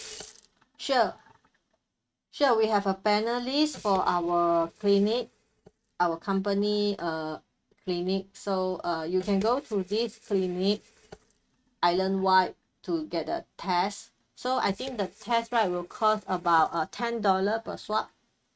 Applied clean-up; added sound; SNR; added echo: neural mask model RNNoise.